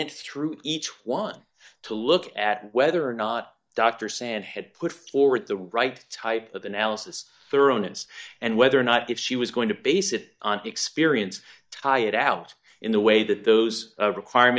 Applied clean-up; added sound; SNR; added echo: neural mask model DeepFilterNet 3.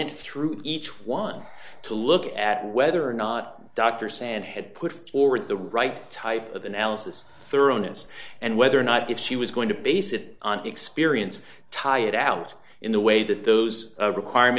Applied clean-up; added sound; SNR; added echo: neural separator model SepFormer DNS4.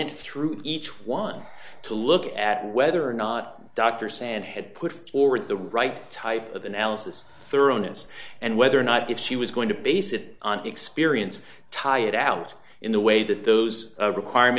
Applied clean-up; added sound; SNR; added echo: none; Breathing; 19 dB; none.